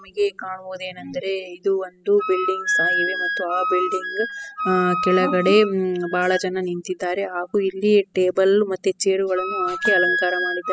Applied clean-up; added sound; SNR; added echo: classical method spectral subtraction.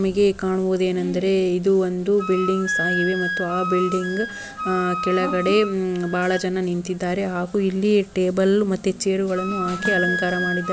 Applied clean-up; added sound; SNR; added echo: none; Wind instrument, woodwind instrument; 8 dB; none.